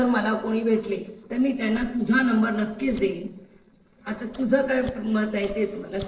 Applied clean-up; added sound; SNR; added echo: neural separator model SepFormer DNS4.